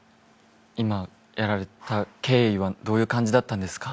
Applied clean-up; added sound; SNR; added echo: none; none; none; none.